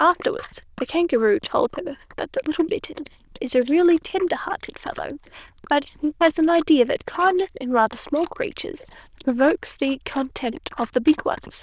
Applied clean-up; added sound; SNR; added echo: neural diffusion model UNIVERSE++.